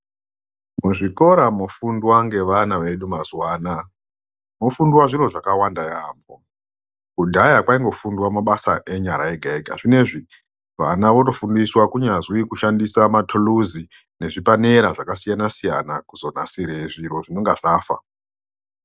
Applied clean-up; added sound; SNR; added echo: none; none; none; none.